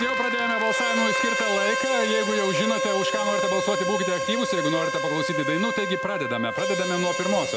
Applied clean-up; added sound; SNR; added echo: none; Harmonica + Trumpet; -1 dB; none.